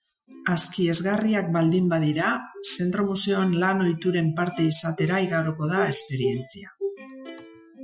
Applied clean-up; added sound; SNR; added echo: classical method Wiener filter.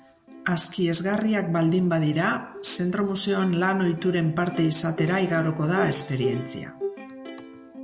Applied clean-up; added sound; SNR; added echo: none; Plucked string instrument; 11 dB; none.